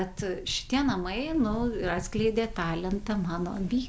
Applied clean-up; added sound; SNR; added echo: none; none; none; none.